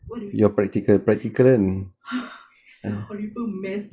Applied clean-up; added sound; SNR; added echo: neural mask model Resemble Enhance denoiser.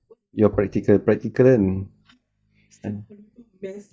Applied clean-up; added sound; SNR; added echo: neural mask model DeepFilterNet 3.